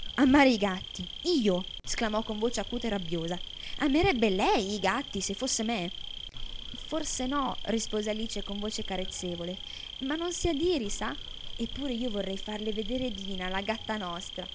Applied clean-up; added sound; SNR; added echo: none; Insect; 8 dB; none.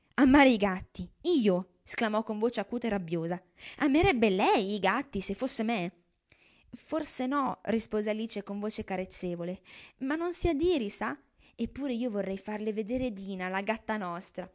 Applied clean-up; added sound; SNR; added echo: none; none; none; none.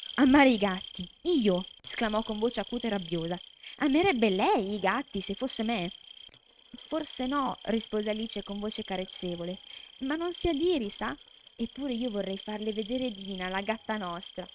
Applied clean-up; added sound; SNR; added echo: neural mask model RNNoise.